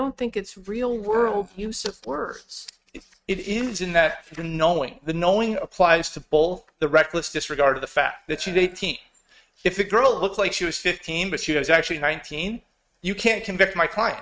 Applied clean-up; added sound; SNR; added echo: neural mask model RNNoise.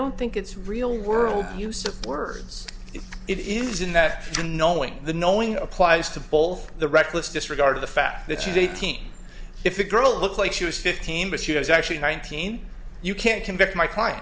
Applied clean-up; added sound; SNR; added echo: none; Burping, eructation; 12 dB; none.